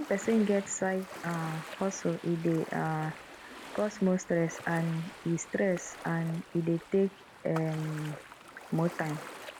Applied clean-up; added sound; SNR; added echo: none; Ocean; 14 dB; none.